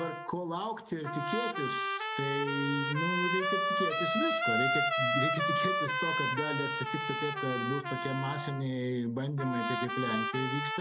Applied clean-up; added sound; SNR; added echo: none; Trumpet; -2 dB; none.